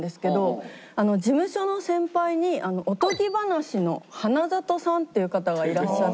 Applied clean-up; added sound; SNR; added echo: none; none; none; none.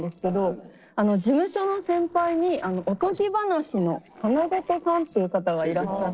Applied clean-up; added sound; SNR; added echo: neural separator model SepFormer DNS4.